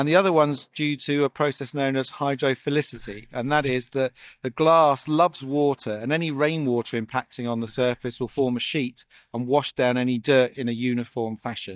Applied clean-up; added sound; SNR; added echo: neural mask model DeepFilterNet 3.